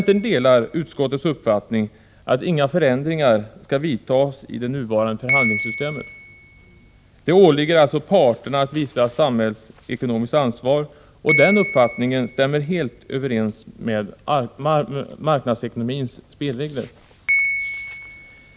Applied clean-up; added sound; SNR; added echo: none; Piano; 10 dB; none.